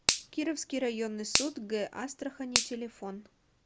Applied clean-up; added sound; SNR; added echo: none; Finger snapping; -1 dB; none.